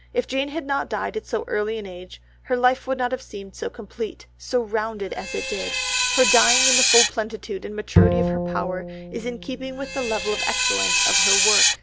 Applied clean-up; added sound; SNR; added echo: none; Bowed string instrument + Screech; -4 dB; none.